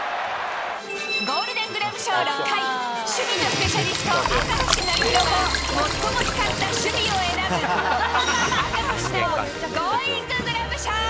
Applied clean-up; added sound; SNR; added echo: none; Cricket / Water; 3 dB; none.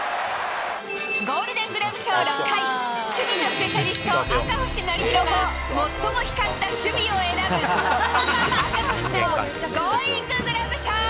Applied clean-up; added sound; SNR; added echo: none; none; none; none.